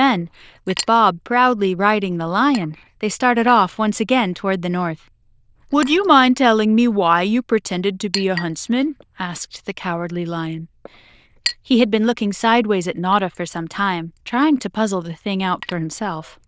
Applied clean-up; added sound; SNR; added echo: neural diffusion model UNIVERSE++.